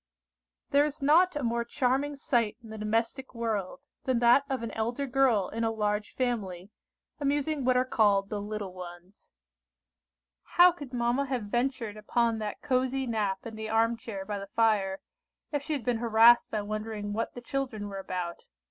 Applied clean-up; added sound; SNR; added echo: none; none; none; none.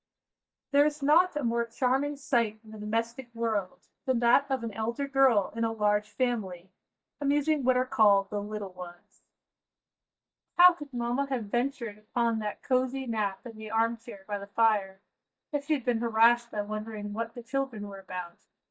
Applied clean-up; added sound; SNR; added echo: neural mask model DeepFilterNet 3.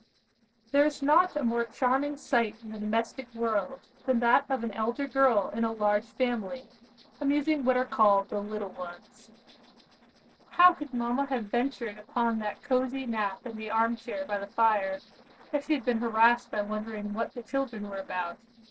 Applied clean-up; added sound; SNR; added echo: neural separator model SepFormer DNS4.